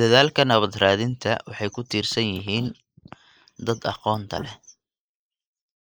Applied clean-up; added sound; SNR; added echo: neural mask model Resemble Enhance denoiser.